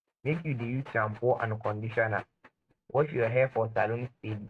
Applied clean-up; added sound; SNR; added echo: neural mask model RNNoise.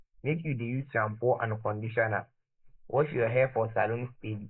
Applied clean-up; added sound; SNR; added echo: neural mask model Resemble Enhance denoiser.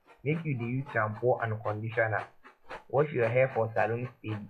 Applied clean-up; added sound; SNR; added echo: classical method log-MMSE.